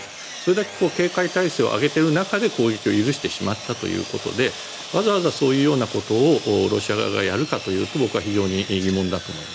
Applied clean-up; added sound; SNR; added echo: none; Sawing; 13 dB; none.